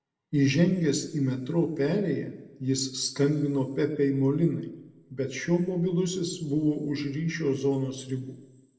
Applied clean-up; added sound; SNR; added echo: none; none; none; reverberation time 0.8 s.